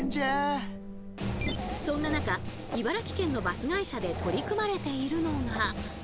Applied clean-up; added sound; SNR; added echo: none; Dog; 10 dB; none.